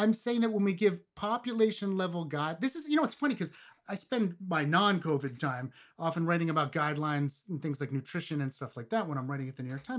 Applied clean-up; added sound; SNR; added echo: none; none; none; none.